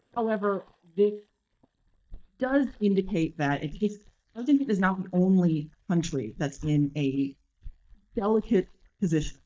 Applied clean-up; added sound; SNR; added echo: neural mask model DeepFilterNet 3.